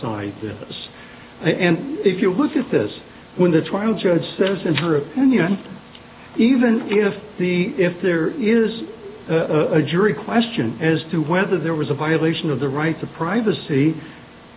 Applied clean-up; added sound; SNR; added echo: none; none; none; none.